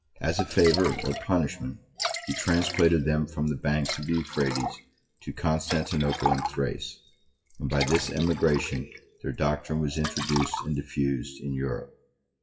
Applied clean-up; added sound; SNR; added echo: classical method WPE with log-MMSE.